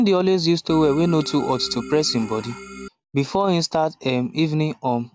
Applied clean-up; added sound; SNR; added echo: none; Organ; 14 dB; none.